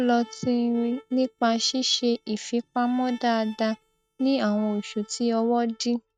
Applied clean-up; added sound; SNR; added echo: neural mask model RNNoise.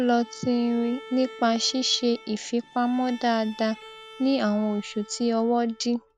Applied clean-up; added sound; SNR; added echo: none; Bowed string instrument; 20 dB; none.